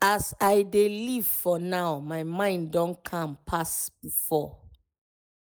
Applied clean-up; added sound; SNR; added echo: neural mask model Resemble Enhance denoiser.